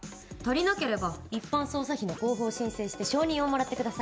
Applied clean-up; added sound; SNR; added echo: none; none; none; none.